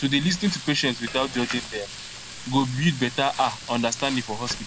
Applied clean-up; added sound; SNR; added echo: none; Frying (food); 11 dB; none.